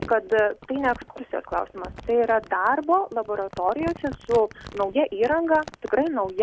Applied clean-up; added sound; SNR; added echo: none; Crumpling, crinkling; 18 dB; none.